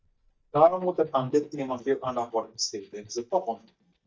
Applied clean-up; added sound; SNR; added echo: neural mask model DeepFilterNet 3.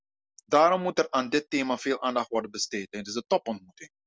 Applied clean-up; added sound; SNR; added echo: none; none; none; none.